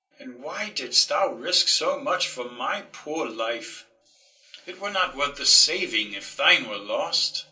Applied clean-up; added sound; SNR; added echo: none; none; none; reverberation time 0.3 s.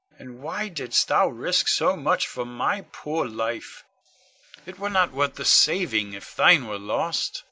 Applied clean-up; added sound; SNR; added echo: none; none; none; none.